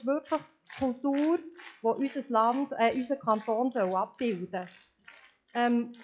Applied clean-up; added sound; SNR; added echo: classical method log-MMSE.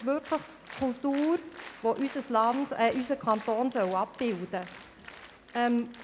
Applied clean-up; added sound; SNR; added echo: none; Applause; 18 dB; none.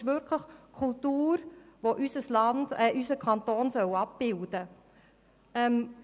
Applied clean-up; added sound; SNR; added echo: none; none; none; none.